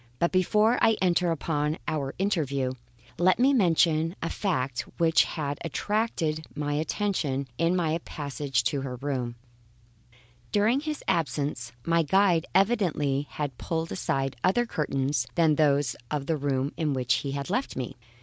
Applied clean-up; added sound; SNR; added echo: none; none; none; none.